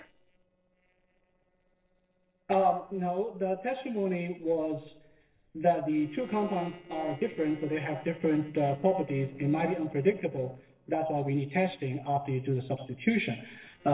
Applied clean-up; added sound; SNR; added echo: neural separator model SepFormer DNS4.